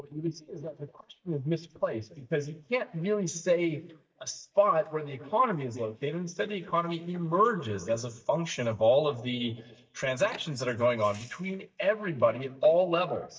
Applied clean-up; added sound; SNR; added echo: neural mask model DeepFilterNet 3.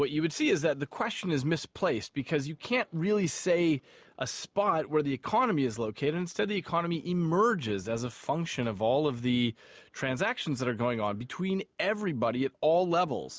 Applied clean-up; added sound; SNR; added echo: none; none; none; none.